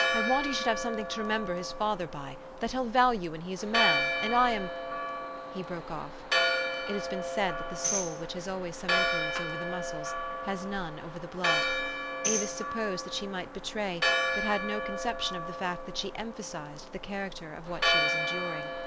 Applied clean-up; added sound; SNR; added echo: none; Tambourine + Church bell; -1 dB; none.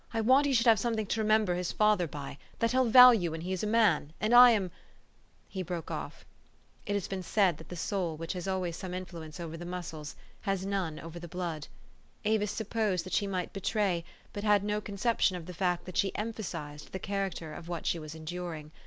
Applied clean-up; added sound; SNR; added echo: none; none; none; none.